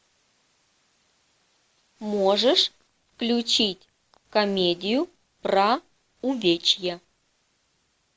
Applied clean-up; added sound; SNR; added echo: none; none; none; none.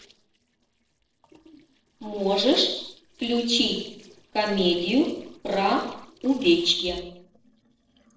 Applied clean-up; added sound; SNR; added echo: neural separator model SepFormer DNS4.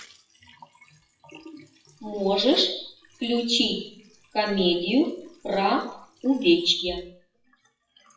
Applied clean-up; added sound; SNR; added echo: classical method WPE with log-MMSE.